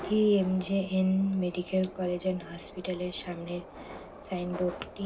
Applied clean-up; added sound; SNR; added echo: none; Subway, metro, underground; 15 dB; reverberation time 0.4 s.